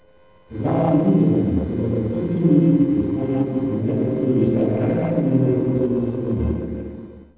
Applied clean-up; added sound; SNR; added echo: neural separator model SepFormer DNS4.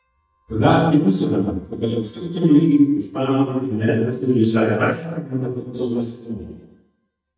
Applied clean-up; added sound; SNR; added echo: neural mask model DeepFilterNet 3.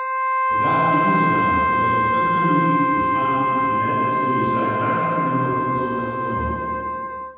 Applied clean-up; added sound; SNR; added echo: none; Wind instrument, woodwind instrument; -5 dB; reverberation time 2.1 s.